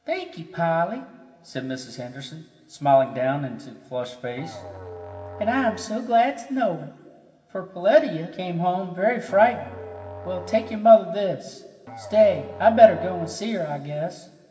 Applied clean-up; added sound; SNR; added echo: none; Musical instrument; 16 dB; reverberation time 1.5 s.